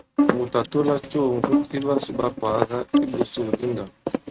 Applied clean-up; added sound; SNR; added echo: neural mask model RNNoise.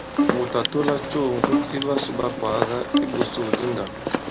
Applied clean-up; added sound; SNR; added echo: none; Walk, footsteps + Bowed string instrument; -1 dB; none.